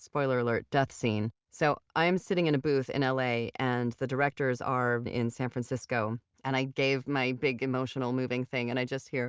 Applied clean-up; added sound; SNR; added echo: none; none; none; none.